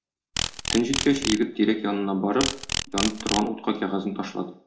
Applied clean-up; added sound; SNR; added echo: none; Insect; 6 dB; reverberation time 0.3 s.